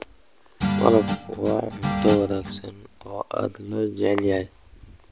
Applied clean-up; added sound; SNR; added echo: none; Guitar; 3 dB; none.